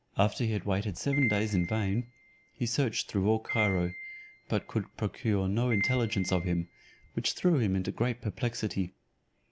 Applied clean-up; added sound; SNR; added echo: none; Piano; 10 dB; none.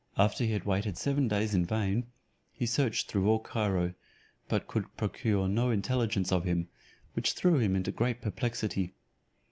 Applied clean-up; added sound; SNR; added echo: none; none; none; none.